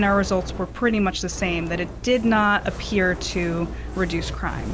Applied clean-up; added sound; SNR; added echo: none; Fire; 13 dB; none.